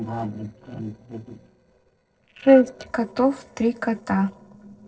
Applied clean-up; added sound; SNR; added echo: neural separator model SepFormer DNS4.